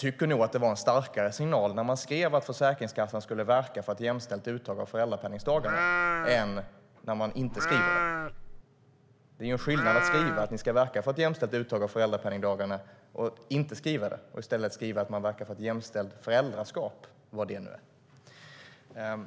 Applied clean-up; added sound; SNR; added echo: none; Livestock, farm animals, working animals; -1 dB; none.